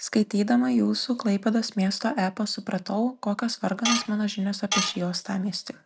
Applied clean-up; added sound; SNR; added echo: none; Tools; 5 dB; none.